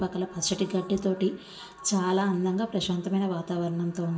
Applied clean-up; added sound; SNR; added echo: none; none; none; reverberation time 0.5 s.